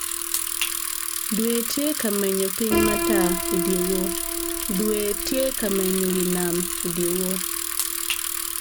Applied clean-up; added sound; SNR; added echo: none; Piano + Bicycle; 0 dB; none.